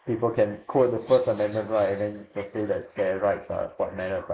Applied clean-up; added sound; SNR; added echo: neural mask model Resemble Enhance denoiser.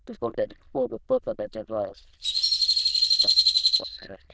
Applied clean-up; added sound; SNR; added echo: neural diffusion model UNIVERSE++.